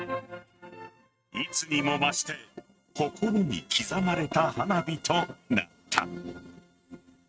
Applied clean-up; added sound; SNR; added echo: neural mask model RNNoise.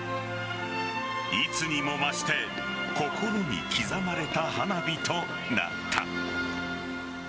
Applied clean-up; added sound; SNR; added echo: none; Domestic sounds, home sounds; 20 dB; none.